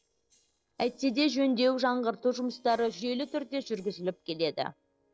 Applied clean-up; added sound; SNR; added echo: neural separator model SepFormer DNS4.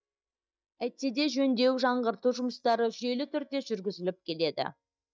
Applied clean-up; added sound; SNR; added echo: neural mask model DeepFilterNet 3.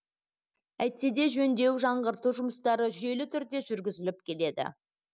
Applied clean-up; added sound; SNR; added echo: none; none; none; none.